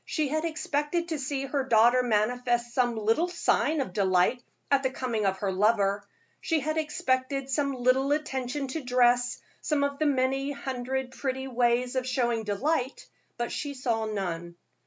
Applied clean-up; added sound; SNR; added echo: none; none; none; none.